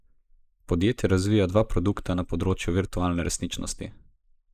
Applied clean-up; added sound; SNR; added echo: neural mask model Resemble Enhance denoiser.